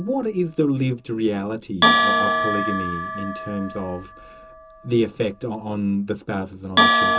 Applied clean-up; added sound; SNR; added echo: none; Bell; -1 dB; reverberation time 0.2 s.